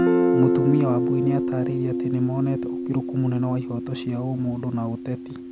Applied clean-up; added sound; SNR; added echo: none; Guitar; -1 dB; none.